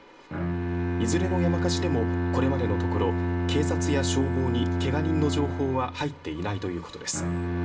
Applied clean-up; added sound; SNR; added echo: none; Bowed string instrument; -2 dB; reverberation time 0.2 s.